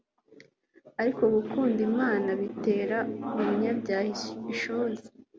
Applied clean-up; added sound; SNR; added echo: none; none; none; none.